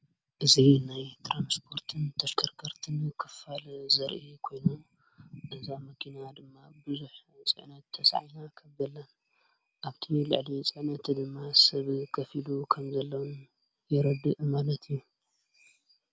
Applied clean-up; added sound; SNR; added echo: none; none; none; none.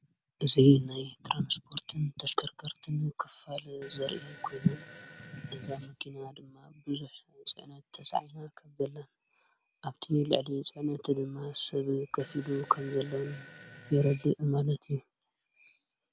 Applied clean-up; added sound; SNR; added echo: none; Fart; 20 dB; none.